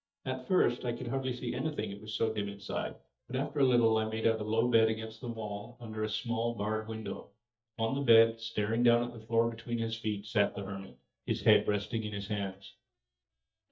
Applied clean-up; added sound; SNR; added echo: neural mask model DeepFilterNet 3.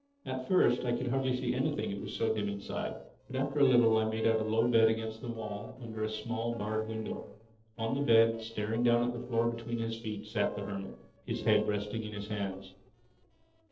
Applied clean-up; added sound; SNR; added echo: neural separator model SepFormer DNS4.